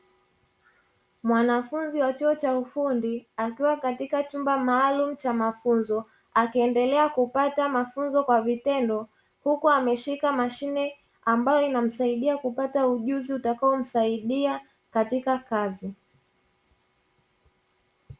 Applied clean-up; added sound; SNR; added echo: none; none; none; none.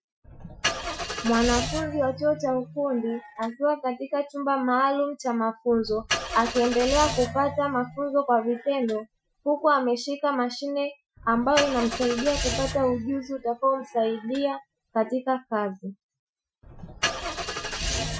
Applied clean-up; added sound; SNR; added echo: classical method Wiener filter.